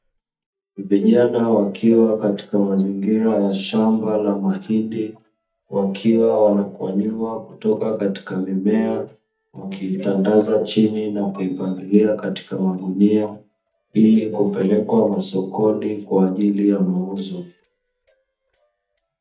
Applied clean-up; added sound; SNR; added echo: neural mask model DeepFilterNet 3.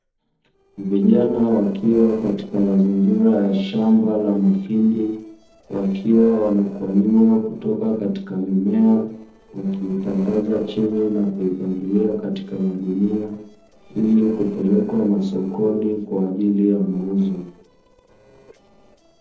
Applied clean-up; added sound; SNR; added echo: neural separator model SepFormer DNS4.